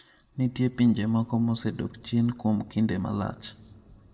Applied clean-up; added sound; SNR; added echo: none; none; none; reverberation time 1.3 s.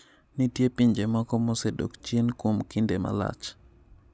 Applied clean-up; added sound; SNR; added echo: none; none; none; none.